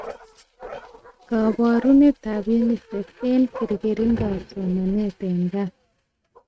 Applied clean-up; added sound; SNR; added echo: neural mask model RNNoise.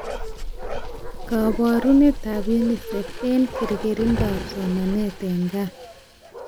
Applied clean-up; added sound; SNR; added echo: none; Bark; 7 dB; none.